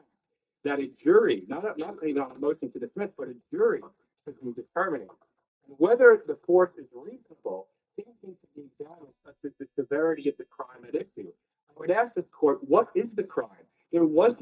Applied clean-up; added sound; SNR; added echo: neural mask model DeepFilterNet 3.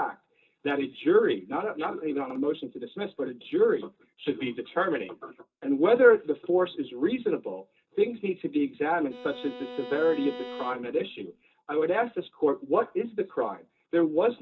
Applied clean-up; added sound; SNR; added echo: none; Bowed string instrument; 13 dB; reverberation time 0.2 s.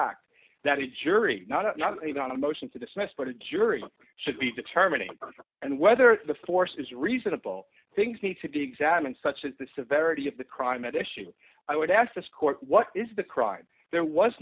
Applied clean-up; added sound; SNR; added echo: none; none; none; none.